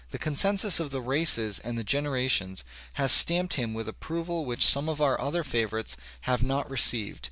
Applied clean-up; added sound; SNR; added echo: none; none; none; none.